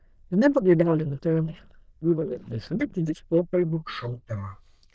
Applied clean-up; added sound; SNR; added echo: neural diffusion model UNIVERSE++.